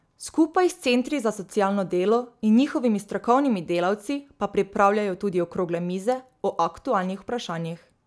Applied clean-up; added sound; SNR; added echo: none; none; none; none.